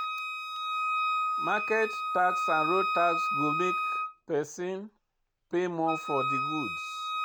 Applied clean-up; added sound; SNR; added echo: none; Wind instrument, woodwind instrument; -1 dB; none.